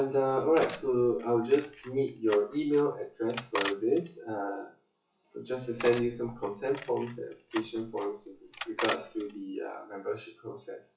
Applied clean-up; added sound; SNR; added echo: classical method WPE with log-MMSE.